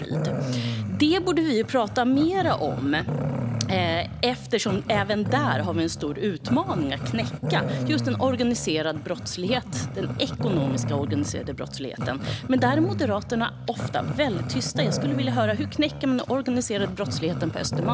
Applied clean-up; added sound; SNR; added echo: none; Growling; 4 dB; none.